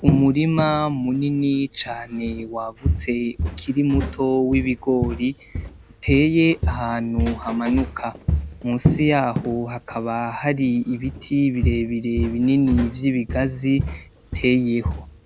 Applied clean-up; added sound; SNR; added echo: none; Walk, footsteps; 6 dB; none.